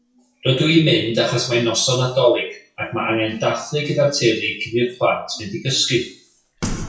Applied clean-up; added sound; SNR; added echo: classical method WPE with log-MMSE.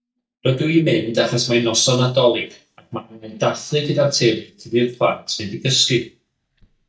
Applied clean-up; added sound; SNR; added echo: neural mask model DeepFilterNet 3.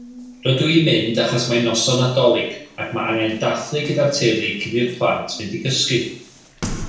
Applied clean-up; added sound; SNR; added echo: none; Water tap, faucet; 16 dB; reverberation time 0.7 s.